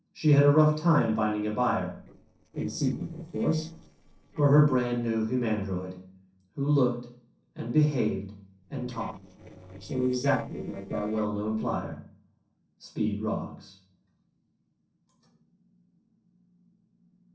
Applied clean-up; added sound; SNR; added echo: neural separator model SepFormer DNS4.